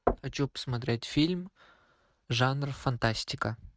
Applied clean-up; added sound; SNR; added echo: neural mask model RNNoise.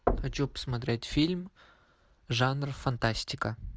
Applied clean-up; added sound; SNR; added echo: none; Knock / Wood; 5 dB; none.